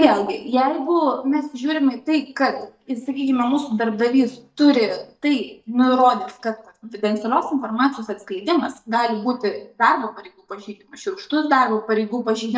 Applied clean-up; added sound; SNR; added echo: neural mask model DeepFilterNet 3.